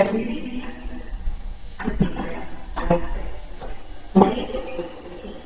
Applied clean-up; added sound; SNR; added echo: neural mask model DeepFilterNet 3.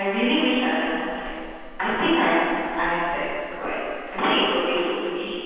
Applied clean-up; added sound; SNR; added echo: none; Rain; 19 dB; reverberation time 2.1 s.